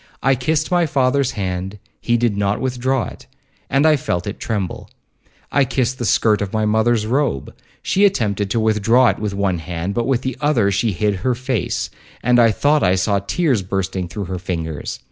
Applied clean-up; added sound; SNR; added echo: none; none; none; none.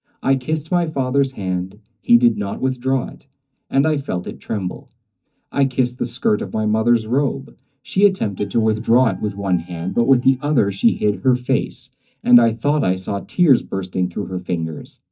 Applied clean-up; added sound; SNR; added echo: neural mask model DeepFilterNet 3.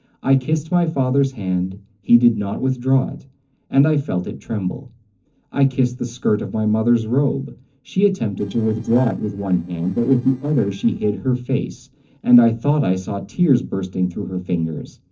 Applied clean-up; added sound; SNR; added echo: neural separator model SepFormer DNS4.